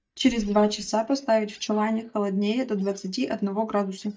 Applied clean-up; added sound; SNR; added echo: neural mask model DeepFilterNet 3.